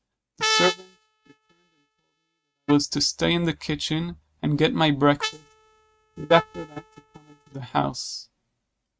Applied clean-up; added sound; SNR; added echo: neural mask model RNNoise.